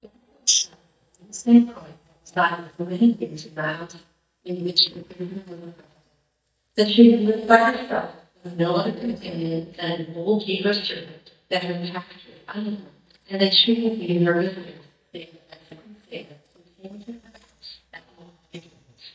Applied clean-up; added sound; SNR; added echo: neural mask model DeepFilterNet 3.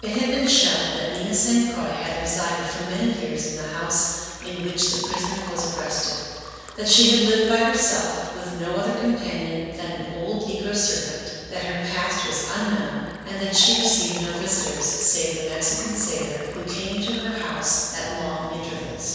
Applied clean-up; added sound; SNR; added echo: none; Liquid; 18 dB; reverberation time 1.9 s.